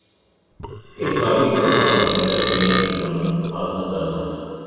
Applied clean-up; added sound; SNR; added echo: none; Burping, eructation; 2 dB; reverberation time 2.2 s.